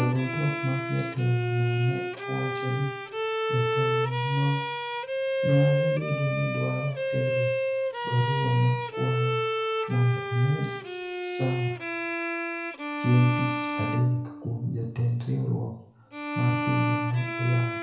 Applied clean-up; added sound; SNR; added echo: none; Bowed string instrument; 2 dB; reverberation time 0.5 s.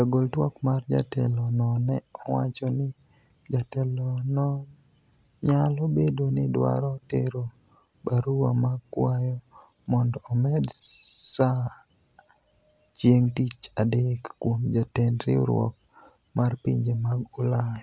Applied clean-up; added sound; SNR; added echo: none; none; none; none.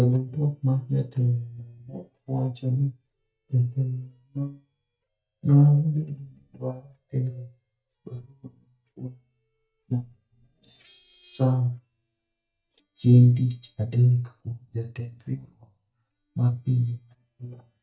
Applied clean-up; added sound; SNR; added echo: neural mask model DeepFilterNet 3.